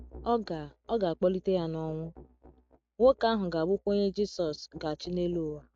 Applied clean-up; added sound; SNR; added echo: neural mask model RNNoise.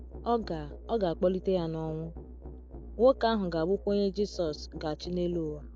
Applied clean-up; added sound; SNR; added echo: none; Musical instrument; 14 dB; none.